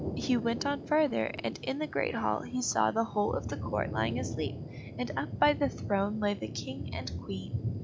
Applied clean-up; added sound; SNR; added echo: none; Thunder; 7 dB; none.